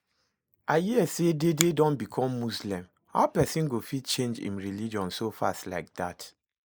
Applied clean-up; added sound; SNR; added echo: neural mask model Resemble Enhance denoiser.